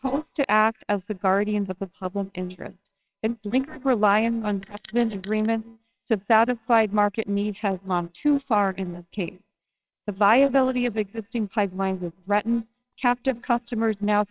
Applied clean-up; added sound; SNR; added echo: neural separator model SepFormer WHAMR!.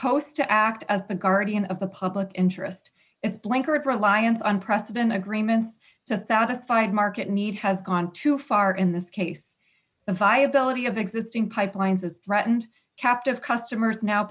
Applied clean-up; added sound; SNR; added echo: none; none; none; none.